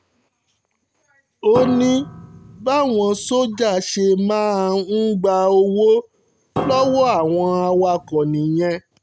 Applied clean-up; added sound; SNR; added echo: none; Piano; 12 dB; none.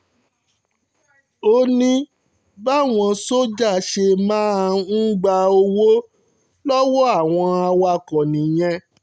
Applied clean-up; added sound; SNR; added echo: none; none; none; none.